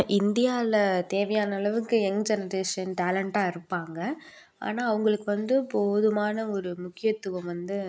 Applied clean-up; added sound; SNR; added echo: none; none; none; none.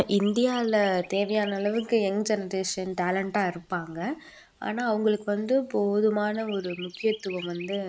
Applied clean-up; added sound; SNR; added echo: neural mask model Resemble Enhance denoiser.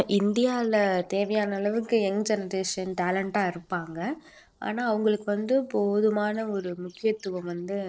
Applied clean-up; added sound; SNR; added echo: neural separator model SepFormer DNS4.